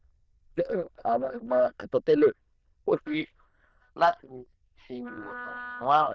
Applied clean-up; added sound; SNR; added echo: neural diffusion model UNIVERSE++.